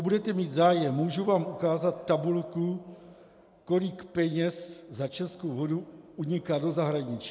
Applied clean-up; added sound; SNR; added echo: none; none; none; none.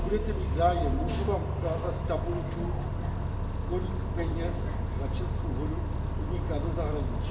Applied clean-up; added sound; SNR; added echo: none; Bus; -5 dB; reverberation time 1.4 s.